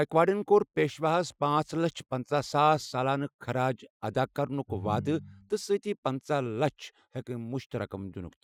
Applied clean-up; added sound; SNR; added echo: classical method Wiener filter.